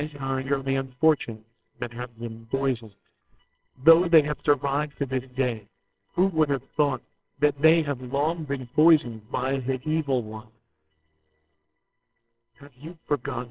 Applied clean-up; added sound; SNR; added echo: neural separator model SepFormer WHAMR!.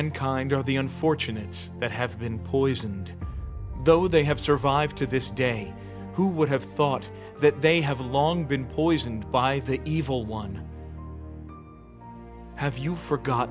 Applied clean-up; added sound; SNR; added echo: none; none; none; none.